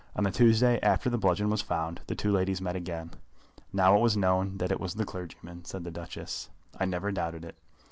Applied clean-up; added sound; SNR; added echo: none; none; none; none.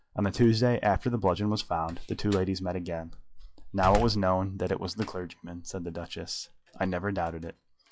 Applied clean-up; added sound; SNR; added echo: classical method log-MMSE.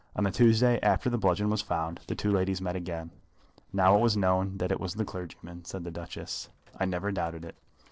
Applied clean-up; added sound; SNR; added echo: neural separator model SepFormer DNS4.